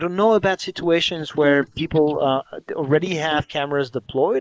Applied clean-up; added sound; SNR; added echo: neural mask model Resemble Enhance denoiser.